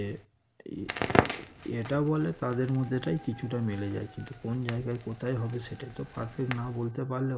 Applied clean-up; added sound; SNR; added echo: none; Crackle; 5 dB; none.